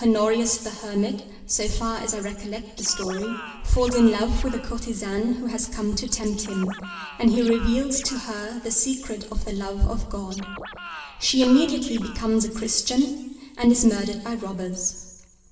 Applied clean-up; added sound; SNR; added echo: none; Scratching (performance technique); 16 dB; reverberation time 1.2 s.